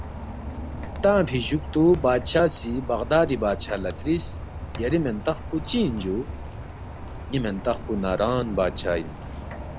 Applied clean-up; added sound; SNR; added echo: none; Rain; 9 dB; none.